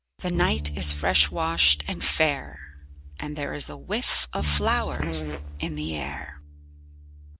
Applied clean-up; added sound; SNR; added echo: none; Fart + Bowed string instrument; 5 dB; none.